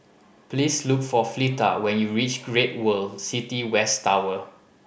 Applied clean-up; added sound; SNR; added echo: none; none; none; none.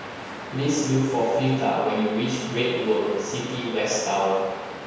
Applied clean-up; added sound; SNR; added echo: none; Waves, surf; 12 dB; reverberation time 1.2 s.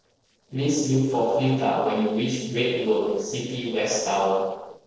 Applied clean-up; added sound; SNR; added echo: neural separator model SepFormer DNS4.